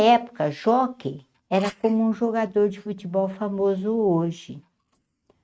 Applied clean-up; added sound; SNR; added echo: neural mask model RNNoise.